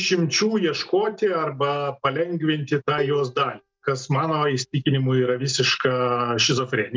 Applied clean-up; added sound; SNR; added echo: neural mask model DeepFilterNet 3.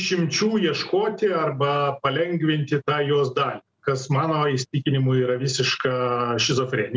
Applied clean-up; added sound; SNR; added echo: none; none; none; none.